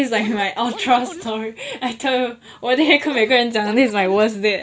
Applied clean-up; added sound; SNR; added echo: none; Scratching (performance technique); 16 dB; none.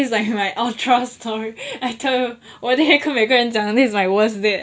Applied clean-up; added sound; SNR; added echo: none; none; none; none.